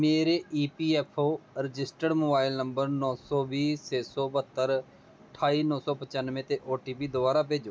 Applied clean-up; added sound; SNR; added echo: none; none; none; none.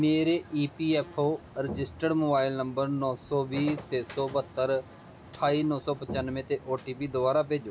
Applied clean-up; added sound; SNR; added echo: none; Buzz; 16 dB; none.